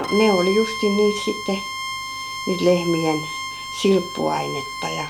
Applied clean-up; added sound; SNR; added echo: none; Bowed string instrument; 7 dB; none.